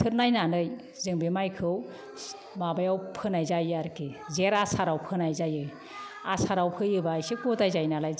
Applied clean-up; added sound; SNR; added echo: none; none; none; none.